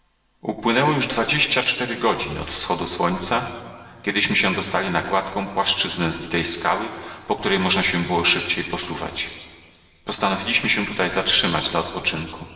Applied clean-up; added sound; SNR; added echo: none; none; none; reverberation time 2.1 s.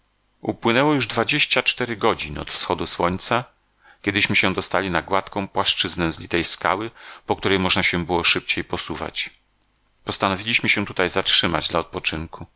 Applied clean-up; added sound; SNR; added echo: none; none; none; none.